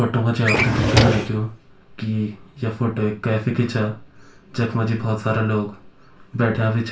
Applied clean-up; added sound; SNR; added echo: none; Drawer open or close; -2 dB; reverberation time 0.3 s.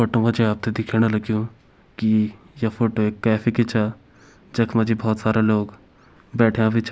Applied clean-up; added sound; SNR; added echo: none; none; none; none.